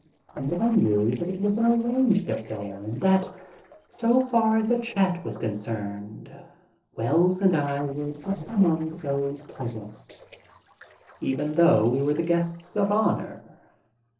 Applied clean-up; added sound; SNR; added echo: neural separator model SepFormer DNS4.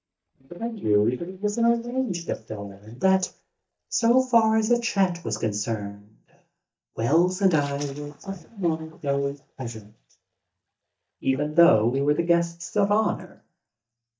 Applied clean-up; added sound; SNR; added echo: neural mask model DeepFilterNet 3.